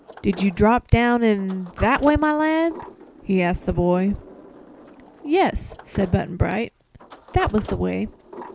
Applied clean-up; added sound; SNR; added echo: none; Sliding door; 19 dB; none.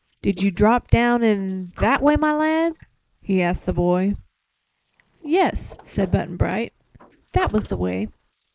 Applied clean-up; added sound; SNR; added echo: neural mask model Resemble Enhance denoiser.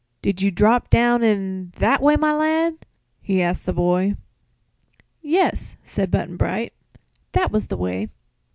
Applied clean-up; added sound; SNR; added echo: none; none; none; none.